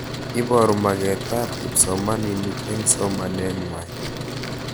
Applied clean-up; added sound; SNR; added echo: none; Truck; 6 dB; none.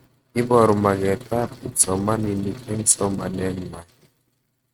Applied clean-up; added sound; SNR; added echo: neural mask model RNNoise.